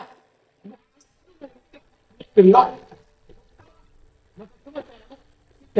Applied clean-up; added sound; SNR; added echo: neural mask model DeepFilterNet 3.